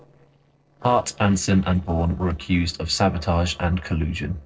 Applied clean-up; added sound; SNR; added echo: neural separator model SepFormer DNS4.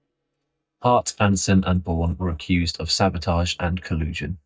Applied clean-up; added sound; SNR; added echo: neural mask model DeepFilterNet 3.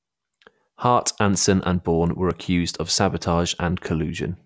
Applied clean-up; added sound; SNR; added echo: none; none; none; none.